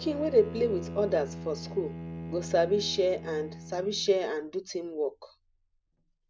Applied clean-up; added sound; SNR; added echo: none; Bowed string instrument; 12 dB; none.